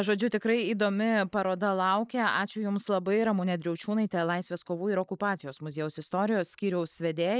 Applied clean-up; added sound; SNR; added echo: neural mask model Resemble Enhance denoiser.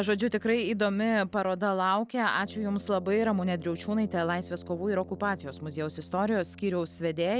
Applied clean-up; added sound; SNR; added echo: none; Brass instrument; 19 dB; none.